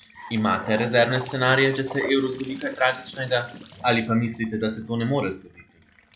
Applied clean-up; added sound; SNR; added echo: none; Trickle, dribble / Bathtub (filling or washing) / Sink (filling or washing) / Gurgling; 16 dB; none.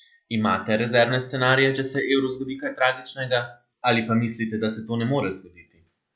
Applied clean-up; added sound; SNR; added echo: none; none; none; none.